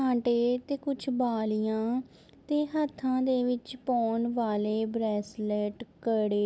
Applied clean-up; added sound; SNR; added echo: none; none; none; none.